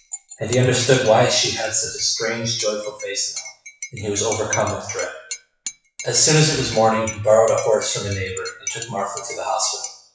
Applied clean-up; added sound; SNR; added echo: classical method WPE with log-MMSE.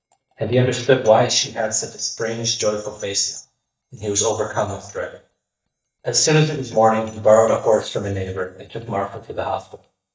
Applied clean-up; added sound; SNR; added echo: neural mask model DeepFilterNet 3.